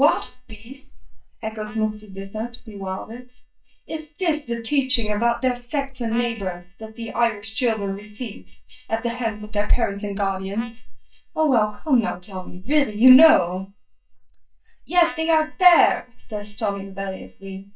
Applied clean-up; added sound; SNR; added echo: neural mask model DeepFilterNet 3.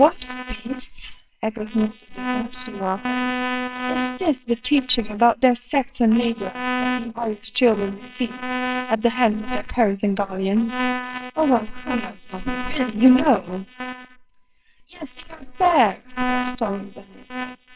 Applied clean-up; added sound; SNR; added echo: neural separator model SepFormer WHAMR!.